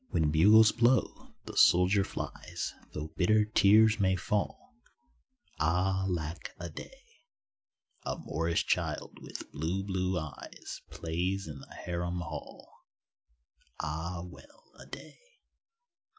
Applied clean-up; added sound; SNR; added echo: none; none; none; none.